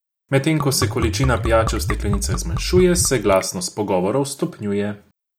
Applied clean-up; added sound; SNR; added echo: none; Liquid; 4 dB; none.